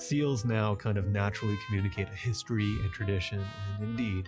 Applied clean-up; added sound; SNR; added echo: classical method log-MMSE.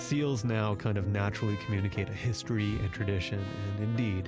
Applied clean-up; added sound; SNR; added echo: none; Trumpet + Breathing; 17 dB; none.